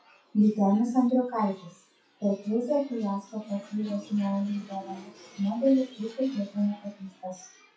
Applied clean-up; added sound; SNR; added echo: classical method WPE with log-MMSE.